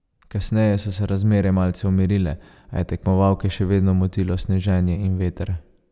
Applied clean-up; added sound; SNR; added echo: none; none; none; none.